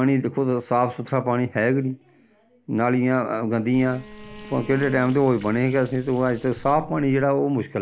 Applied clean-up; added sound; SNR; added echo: none; Liquid + Bowed string instrument; 20 dB; none.